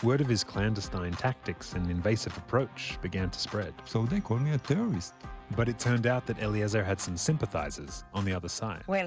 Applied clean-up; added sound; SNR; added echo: none; none; none; none.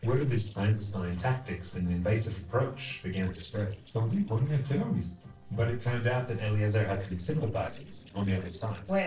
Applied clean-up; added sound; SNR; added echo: neural separator model SepFormer DNS4.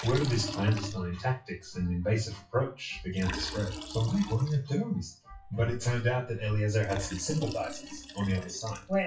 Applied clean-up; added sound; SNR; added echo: classical method WPE with log-MMSE.